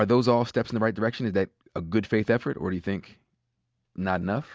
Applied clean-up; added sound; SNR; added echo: none; none; none; none.